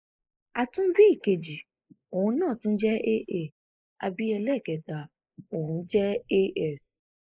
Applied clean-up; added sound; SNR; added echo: neural mask model Resemble Enhance denoiser.